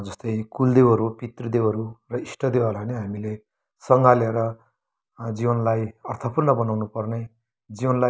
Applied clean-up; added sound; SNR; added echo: none; none; none; none.